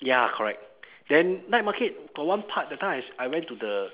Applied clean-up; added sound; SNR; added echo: none; none; none; none.